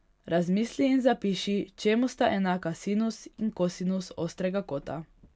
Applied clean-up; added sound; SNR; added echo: none; none; none; none.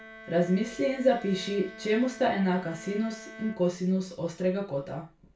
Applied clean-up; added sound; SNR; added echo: none; Bowed string instrument; 18 dB; reverberation time 0.3 s.